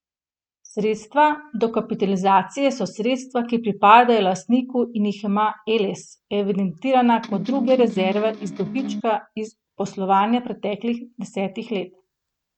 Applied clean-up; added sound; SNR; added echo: neural mask model RNNoise.